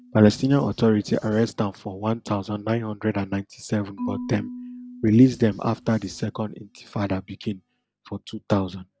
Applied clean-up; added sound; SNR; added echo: none; Writing + Marimba, xylophone / Wood; 17 dB; none.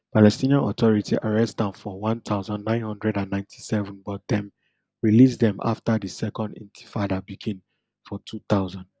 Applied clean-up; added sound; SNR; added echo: none; none; none; none.